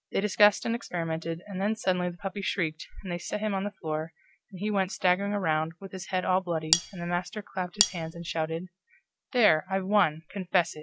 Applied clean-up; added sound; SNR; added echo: none; Cutlery, silverware; 1 dB; none.